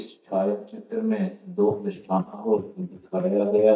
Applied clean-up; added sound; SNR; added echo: neural mask model DeepFilterNet 3.